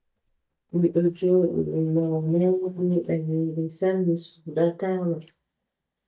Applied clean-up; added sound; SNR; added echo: neural mask model DeepFilterNet 3.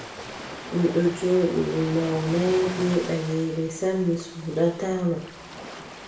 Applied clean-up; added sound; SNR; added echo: none; Ocean; 13 dB; reverberation time 0.8 s.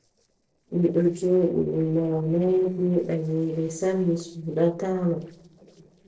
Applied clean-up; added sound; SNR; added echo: neural separator model SepFormer DNS4.